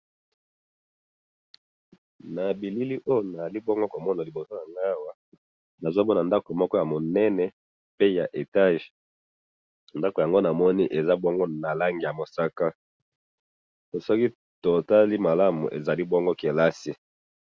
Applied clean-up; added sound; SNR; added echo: none; none; none; none.